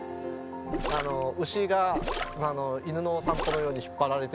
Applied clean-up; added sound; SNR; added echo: none; Gurgling; 6 dB; none.